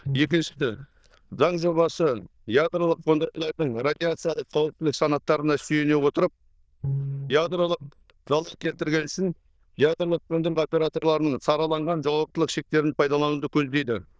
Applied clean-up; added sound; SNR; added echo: neural diffusion model UNIVERSE++.